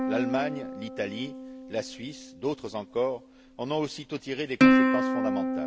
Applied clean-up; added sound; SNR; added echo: none; Plucked string instrument; -5 dB; none.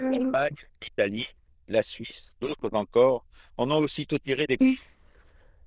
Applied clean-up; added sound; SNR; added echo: neural diffusion model UNIVERSE++.